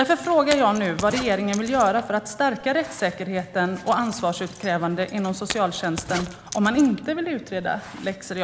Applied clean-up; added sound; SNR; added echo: none; Zipper (clothing); 15 dB; none.